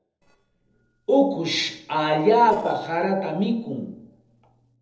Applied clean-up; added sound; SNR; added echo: neural separator model SepFormer DNS4.